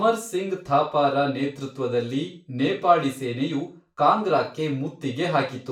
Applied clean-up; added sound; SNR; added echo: none; none; none; reverberation time 0.3 s.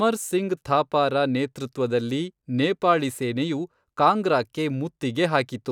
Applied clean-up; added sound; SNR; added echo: none; none; none; none.